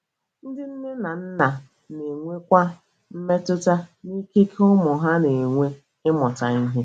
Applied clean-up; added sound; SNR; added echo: none; none; none; none.